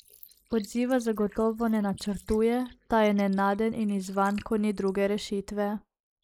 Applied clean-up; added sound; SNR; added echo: neural mask model Resemble Enhance denoiser.